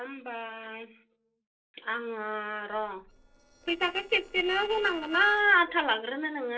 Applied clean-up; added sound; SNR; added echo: neural separator model SepFormer DNS4.